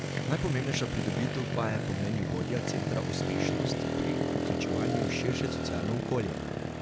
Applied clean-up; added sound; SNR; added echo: none; Motorcycle; -3 dB; none.